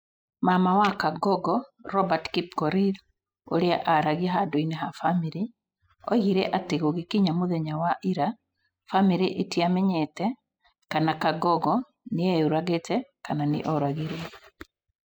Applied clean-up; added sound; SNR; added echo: classical method spectral subtraction.